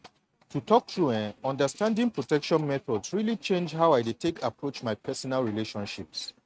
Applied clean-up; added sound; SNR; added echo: neural mask model RNNoise.